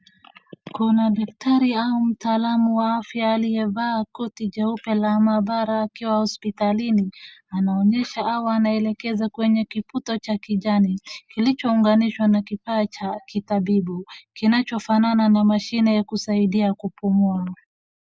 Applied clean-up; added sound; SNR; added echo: none; none; none; none.